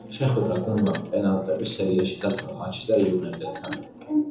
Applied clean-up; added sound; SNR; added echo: none; Tools; 17 dB; reverberation time 0.6 s.